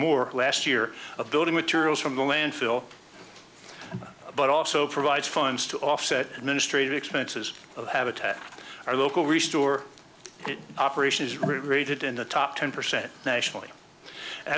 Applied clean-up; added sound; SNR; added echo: none; none; none; none.